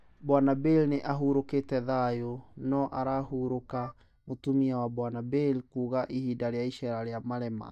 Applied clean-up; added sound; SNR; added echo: neural mask model DeepFilterNet 3.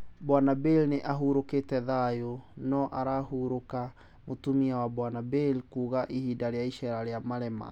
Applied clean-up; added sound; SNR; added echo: none; none; none; none.